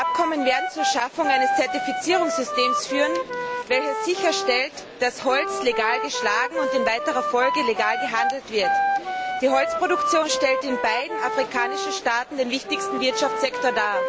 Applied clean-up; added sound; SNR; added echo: none; Wind instrument, woodwind instrument; 2 dB; none.